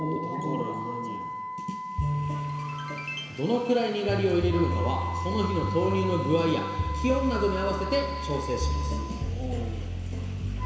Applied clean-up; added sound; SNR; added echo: none; Wind instrument, woodwind instrument; 9 dB; reverberation time 2.2 s.